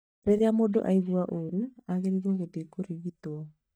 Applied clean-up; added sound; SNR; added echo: neural mask model DeepFilterNet 3.